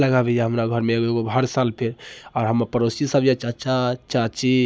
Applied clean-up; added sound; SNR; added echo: none; none; none; none.